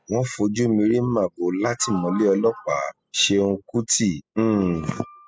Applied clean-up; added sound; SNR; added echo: classical method spectral subtraction.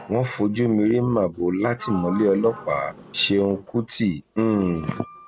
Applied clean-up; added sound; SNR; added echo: none; Sliding door; 20 dB; none.